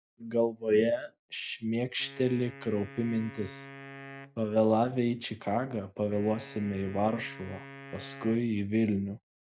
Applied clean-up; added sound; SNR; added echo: none; Wind instrument, woodwind instrument; 18 dB; none.